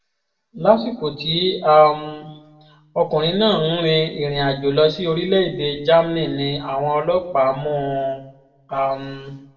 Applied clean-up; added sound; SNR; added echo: none; none; none; reverberation time 0.6 s.